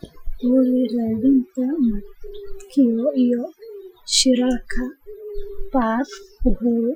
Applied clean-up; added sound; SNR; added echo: classical method Wiener filter.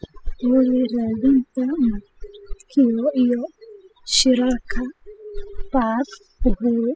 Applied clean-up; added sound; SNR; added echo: classical method spectral subtraction.